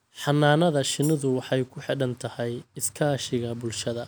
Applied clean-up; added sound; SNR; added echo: none; Tambourine; 19 dB; none.